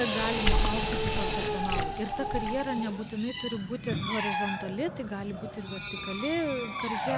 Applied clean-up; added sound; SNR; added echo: none; Water / Splash, splatter + Drill; -2 dB; none.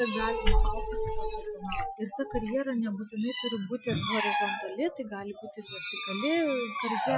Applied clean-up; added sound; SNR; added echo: classical method Wiener filter.